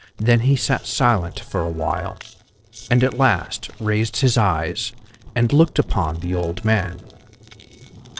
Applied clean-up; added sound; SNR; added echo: neural separator model SepFormer DNS4.